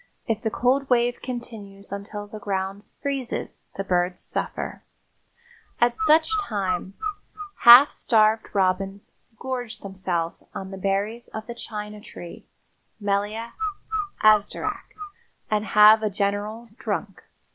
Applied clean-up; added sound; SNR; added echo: none; Bird; 6 dB; none.